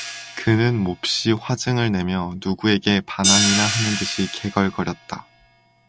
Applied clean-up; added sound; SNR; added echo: none; Hi-hat; 6 dB; none.